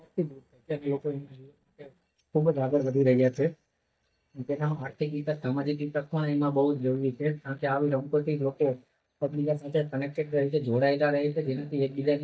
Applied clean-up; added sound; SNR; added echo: neural mask model DeepFilterNet 3.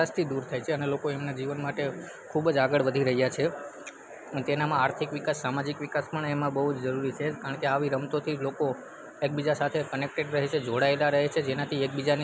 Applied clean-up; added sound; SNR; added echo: none; none; none; none.